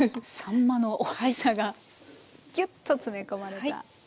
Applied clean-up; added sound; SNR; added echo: none; none; none; none.